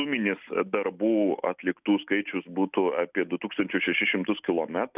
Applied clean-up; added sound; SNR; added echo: none; none; none; none.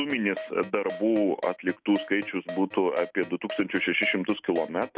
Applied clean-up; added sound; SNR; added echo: none; Keyboard (musical); 13 dB; none.